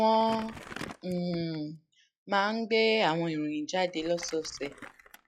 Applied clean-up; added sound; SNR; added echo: classical method log-MMSE.